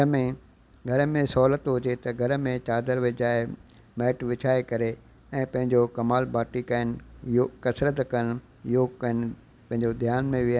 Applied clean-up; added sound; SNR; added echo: none; none; none; none.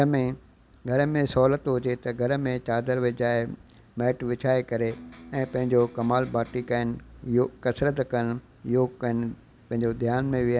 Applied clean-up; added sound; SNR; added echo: none; Electric guitar; 20 dB; none.